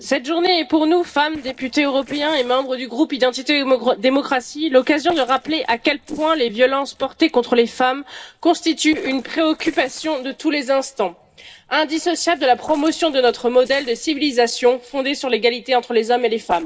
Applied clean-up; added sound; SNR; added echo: neural separator model SepFormer DNS4.